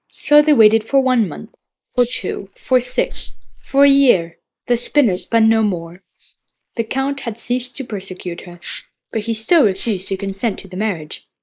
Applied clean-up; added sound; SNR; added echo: neural mask model Resemble Enhance denoiser.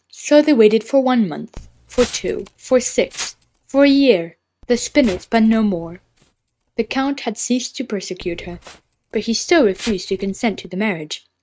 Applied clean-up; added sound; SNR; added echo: neural mask model RNNoise.